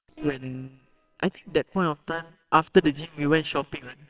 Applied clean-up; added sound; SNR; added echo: neural separator model SepFormer WHAMR!.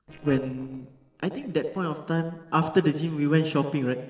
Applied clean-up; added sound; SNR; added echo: neural separator model SepFormer DNS4.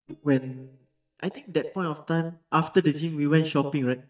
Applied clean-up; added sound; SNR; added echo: neural mask model DeepFilterNet 3.